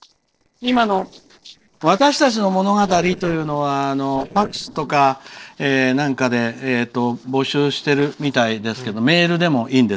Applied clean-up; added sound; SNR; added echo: neural separator model SepFormer DNS4.